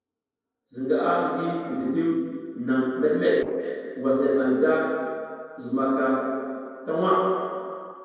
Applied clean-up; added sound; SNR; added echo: neural separator model SepFormer DNS4.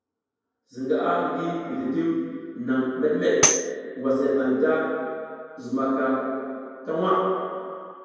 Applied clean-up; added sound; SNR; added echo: none; Tambourine; 1 dB; reverberation time 2.2 s.